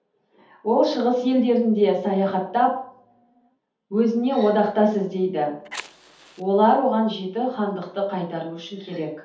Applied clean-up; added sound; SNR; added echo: none; Fire; 18 dB; reverberation time 0.6 s.